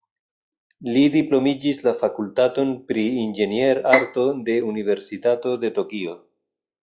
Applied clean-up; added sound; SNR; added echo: classical method log-MMSE.